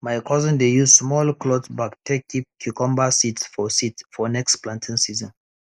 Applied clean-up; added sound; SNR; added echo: neural mask model Resemble Enhance denoiser.